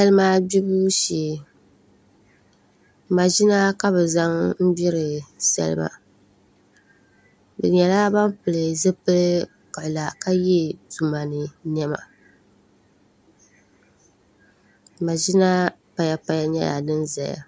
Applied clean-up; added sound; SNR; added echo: none; none; none; none.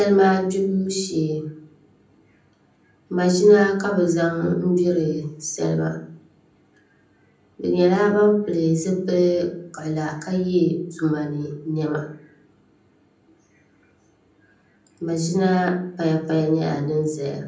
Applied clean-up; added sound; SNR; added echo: none; none; none; reverberation time 0.6 s.